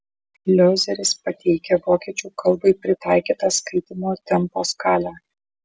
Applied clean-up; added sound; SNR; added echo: none; none; none; none.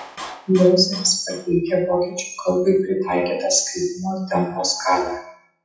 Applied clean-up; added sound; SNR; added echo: classical method WPE with log-MMSE.